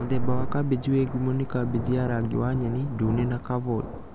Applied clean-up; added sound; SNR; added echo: none; Thunder / Rain; 11 dB; none.